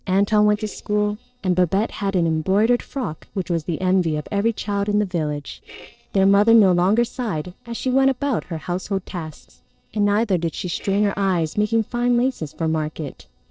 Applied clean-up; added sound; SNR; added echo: neural separator model SepFormer DNS4.